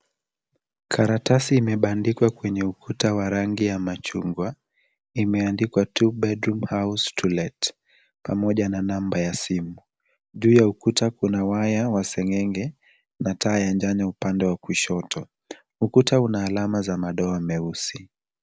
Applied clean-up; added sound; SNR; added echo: none; none; none; none.